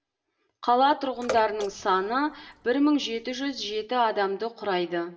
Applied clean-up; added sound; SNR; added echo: none; Bathtub (filling or washing) / Water / Splash, splatter; 14 dB; reverberation time 0.7 s.